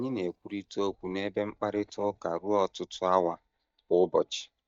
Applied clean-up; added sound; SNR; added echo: neural mask model DeepFilterNet 3.